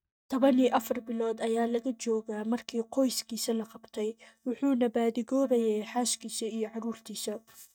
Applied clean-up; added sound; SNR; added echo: neural mask model DeepFilterNet 3.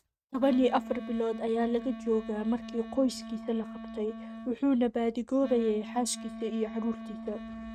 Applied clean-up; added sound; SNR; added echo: neural mask model RNNoise.